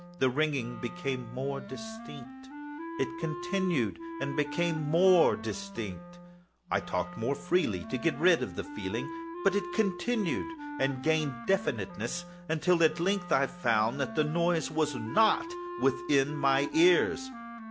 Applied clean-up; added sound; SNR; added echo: none; Wind instrument, woodwind instrument; 11 dB; none.